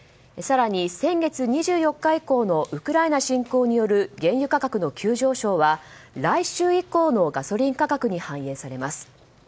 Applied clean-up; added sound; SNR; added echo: none; none; none; none.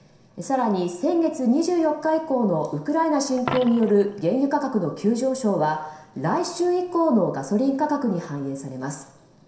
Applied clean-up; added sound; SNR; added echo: none; Coin (dropping); 20 dB; reverberation time 0.7 s.